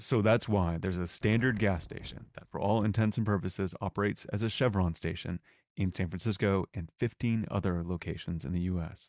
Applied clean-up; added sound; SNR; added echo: neural mask model DeepFilterNet 3.